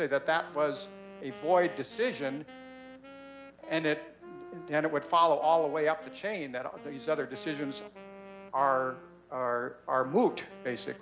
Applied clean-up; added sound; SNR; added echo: none; Wind instrument, woodwind instrument; 18 dB; none.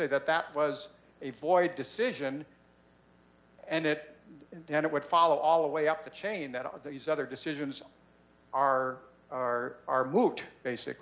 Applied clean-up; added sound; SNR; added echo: none; none; none; none.